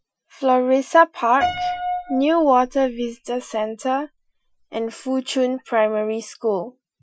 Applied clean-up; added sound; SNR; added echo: classical method Wiener filter.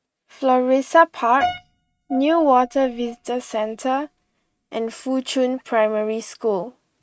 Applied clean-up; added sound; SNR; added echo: neural mask model RNNoise.